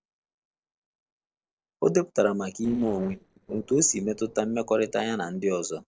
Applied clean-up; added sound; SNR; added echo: neural separator model SepFormer DNS4.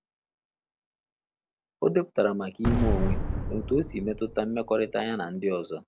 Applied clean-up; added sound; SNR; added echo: none; Boom; 1 dB; none.